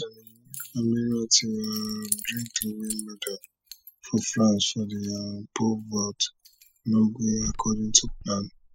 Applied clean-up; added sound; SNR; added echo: classical method spectral subtraction.